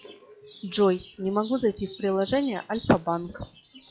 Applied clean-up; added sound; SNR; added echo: classical method log-MMSE.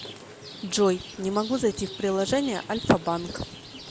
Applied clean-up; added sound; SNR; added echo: none; Rain; 16 dB; none.